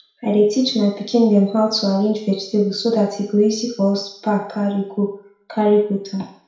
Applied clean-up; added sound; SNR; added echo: none; none; none; reverberation time 0.6 s.